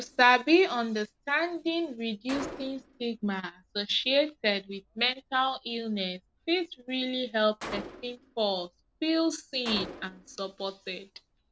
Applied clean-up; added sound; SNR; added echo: none; Gunshot, gunfire; 18 dB; none.